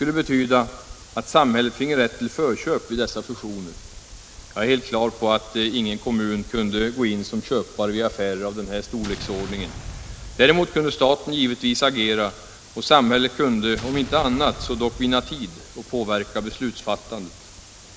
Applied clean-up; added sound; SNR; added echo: none; Explosion; 15 dB; none.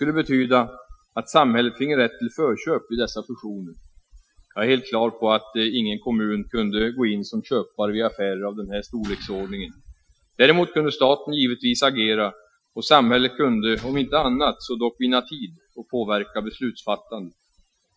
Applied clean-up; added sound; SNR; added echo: classical method Wiener filter.